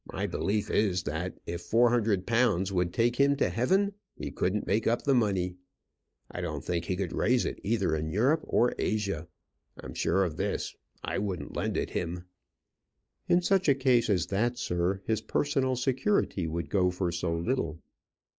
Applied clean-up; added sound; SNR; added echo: neural mask model Resemble Enhance denoiser.